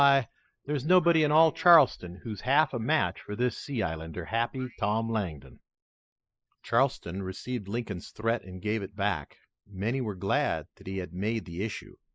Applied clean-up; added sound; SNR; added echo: neural mask model Resemble Enhance denoiser.